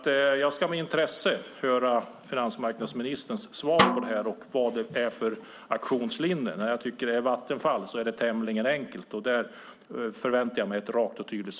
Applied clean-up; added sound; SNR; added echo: none; Snare drum; 1 dB; none.